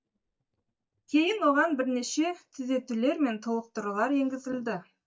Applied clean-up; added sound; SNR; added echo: neural mask model DeepFilterNet 3.